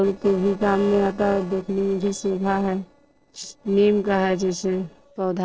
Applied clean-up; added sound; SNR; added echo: neural separator model SepFormer DNS4.